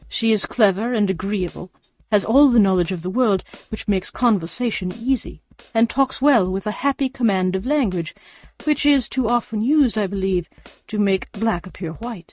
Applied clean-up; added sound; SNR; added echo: neural mask model RNNoise.